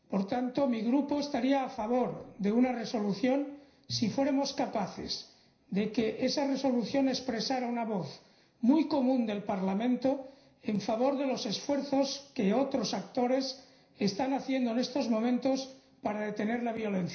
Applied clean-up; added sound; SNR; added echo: none; none; none; reverberation time 0.5 s.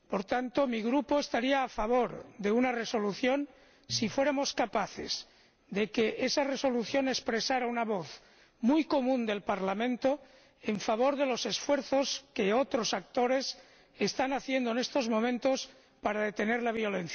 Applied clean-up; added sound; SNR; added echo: none; none; none; none.